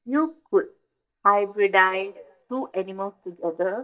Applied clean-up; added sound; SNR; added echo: neural mask model DeepFilterNet 3.